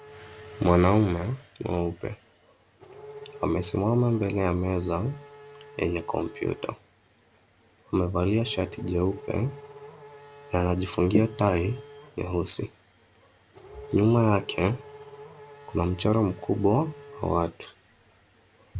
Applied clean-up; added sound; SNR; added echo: none; Race car, auto racing / Accelerating, revving, vroom; 19 dB; none.